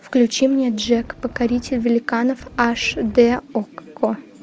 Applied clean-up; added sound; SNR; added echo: none; Wind; 19 dB; none.